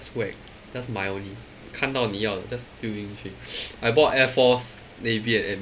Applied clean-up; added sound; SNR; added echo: none; none; none; none.